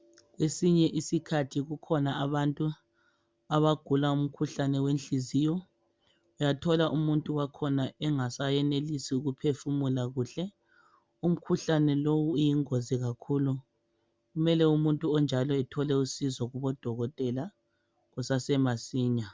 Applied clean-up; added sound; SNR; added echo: none; none; none; none.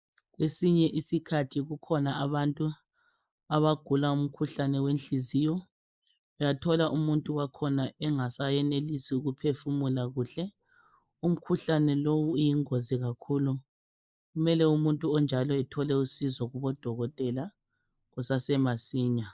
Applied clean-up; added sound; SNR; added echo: neural mask model Resemble Enhance denoiser.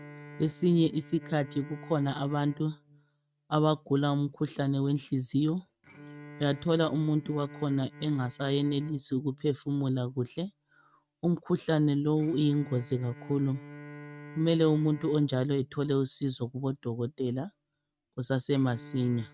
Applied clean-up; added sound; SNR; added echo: neural mask model RNNoise.